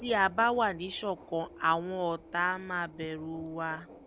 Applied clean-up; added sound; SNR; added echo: none; Subway, metro, underground; 20 dB; none.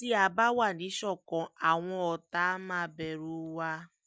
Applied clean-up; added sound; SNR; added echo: none; none; none; none.